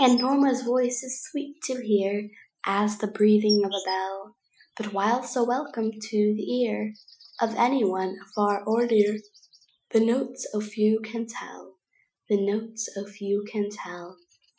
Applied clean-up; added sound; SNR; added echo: classical method Wiener filter.